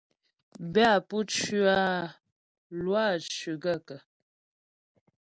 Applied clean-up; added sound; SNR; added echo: none; none; none; none.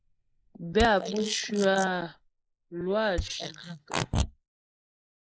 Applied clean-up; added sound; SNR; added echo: neural mask model Resemble Enhance denoiser.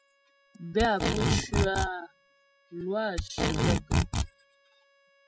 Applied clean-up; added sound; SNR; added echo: classical method spectral subtraction.